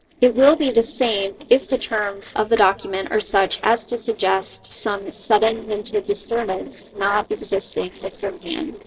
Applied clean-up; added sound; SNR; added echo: neural separator model SepFormer DNS4.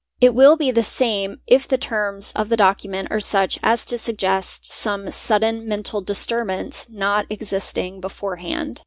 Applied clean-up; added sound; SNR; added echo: none; none; none; none.